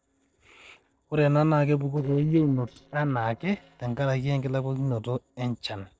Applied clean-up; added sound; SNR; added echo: neural separator model SepFormer DNS4.